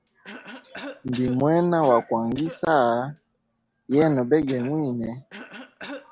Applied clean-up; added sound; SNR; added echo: none; Cough; 18 dB; none.